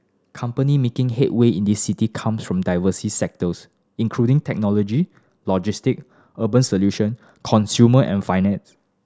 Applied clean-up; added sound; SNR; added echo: none; none; none; none.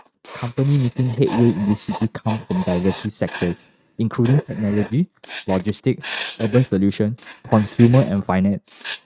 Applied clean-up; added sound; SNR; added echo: neural mask model RNNoise.